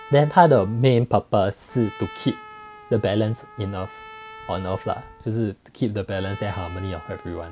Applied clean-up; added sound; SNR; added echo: none; Trumpet; 20 dB; none.